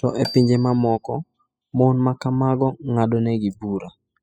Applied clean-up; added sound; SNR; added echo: classical method spectral subtraction.